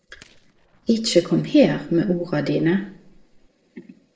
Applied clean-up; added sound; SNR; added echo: neural separator model SepFormer DNS4.